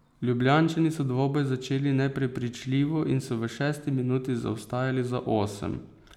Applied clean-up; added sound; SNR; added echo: none; none; none; none.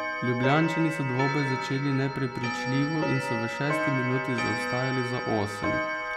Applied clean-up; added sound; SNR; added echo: none; Clock; 3 dB; none.